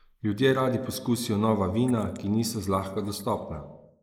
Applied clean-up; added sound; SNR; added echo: neural mask model Resemble Enhance denoiser.